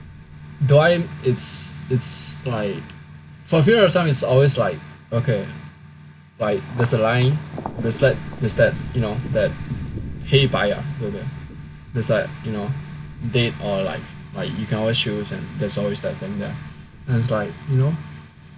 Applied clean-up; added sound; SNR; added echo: none; Thunder; 16 dB; none.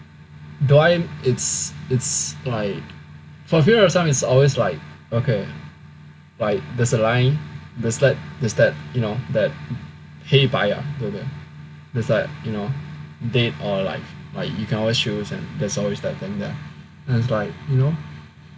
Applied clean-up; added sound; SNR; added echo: none; none; none; none.